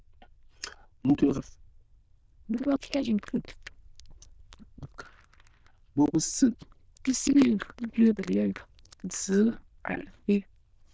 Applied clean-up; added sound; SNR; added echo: neural diffusion model UNIVERSE++.